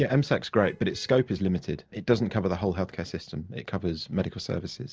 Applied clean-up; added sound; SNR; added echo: neural separator model SepFormer DNS4.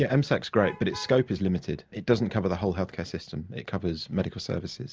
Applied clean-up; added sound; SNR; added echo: none; Alarm / Truck; 18 dB; none.